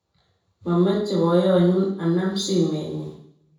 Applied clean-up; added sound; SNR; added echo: none; none; none; reverberation time 0.7 s.